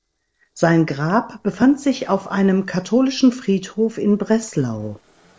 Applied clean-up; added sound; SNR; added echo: neural separator model SepFormer DNS4.